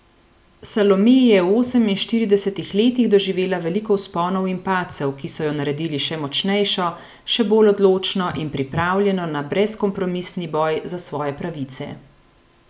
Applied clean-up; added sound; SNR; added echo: none; none; none; none.